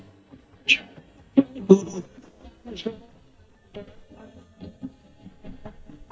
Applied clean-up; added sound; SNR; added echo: neural mask model DeepFilterNet 3.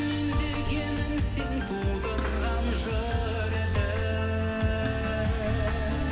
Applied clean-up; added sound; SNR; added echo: none; Hiss; 13 dB; reverberation time 2.5 s.